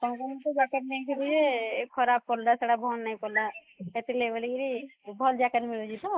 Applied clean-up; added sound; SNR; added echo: neural mask model Resemble Enhance denoiser.